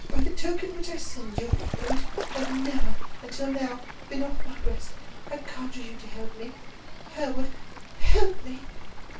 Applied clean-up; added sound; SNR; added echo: none; Bird / Fowl; 13 dB; reverberation time 0.2 s.